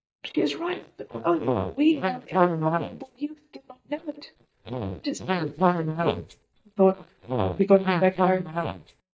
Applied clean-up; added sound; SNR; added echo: neural mask model DeepFilterNet 3.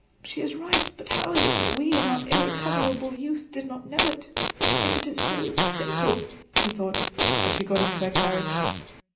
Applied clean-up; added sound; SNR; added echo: none; Fart; -4 dB; reverberation time 0.5 s.